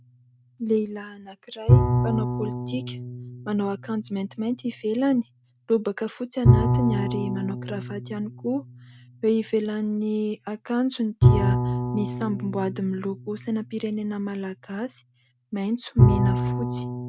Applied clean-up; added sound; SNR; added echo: none; Bowed string instrument; -2 dB; none.